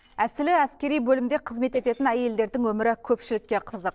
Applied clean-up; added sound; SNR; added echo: neural separator model SepFormer DNS4.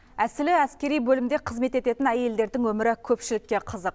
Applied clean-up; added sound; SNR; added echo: none; none; none; none.